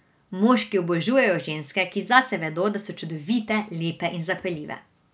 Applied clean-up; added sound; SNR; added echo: none; none; none; none.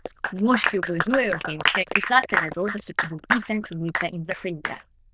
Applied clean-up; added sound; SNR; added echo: neural diffusion model UNIVERSE++.